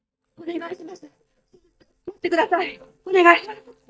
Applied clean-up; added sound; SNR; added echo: neural mask model DeepFilterNet 3.